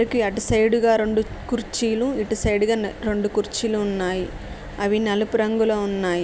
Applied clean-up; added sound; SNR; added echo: none; none; none; none.